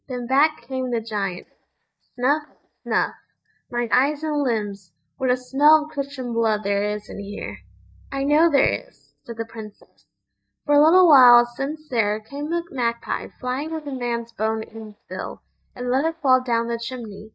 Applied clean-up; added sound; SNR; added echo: neural mask model DeepFilterNet 3.